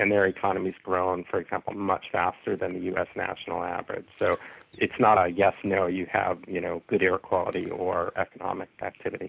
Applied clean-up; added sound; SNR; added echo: none; none; none; none.